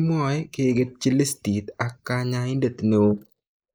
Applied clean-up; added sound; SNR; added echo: neural mask model Resemble Enhance denoiser.